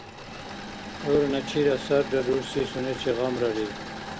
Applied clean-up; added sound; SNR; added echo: none; Engine / Mechanisms; 9 dB; none.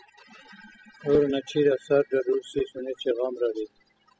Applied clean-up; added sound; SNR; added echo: classical method spectral subtraction.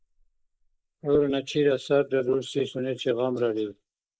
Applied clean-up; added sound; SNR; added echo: neural mask model Resemble Enhance denoiser.